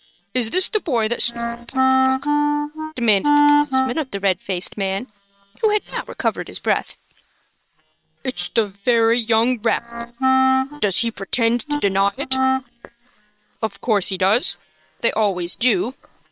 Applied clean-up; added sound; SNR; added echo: neural separator model SepFormer WHAM!.